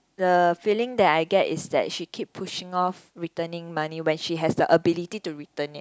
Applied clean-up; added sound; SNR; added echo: none; none; none; none.